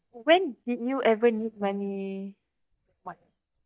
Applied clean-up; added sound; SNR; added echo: neural mask model DeepFilterNet 3.